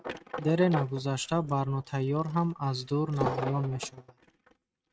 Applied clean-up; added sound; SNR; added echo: neural mask model RNNoise.